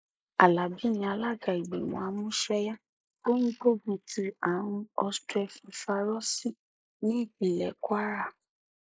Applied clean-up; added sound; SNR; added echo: neural mask model Resemble Enhance denoiser.